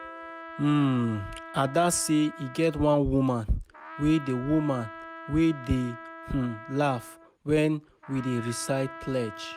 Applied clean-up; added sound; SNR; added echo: none; Trumpet; 15 dB; none.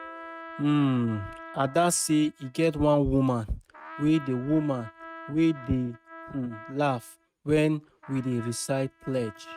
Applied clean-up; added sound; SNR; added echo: neural mask model RNNoise.